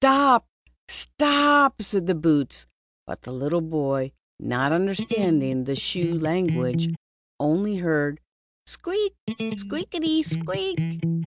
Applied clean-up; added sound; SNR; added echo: none; Electric guitar; 5 dB; none.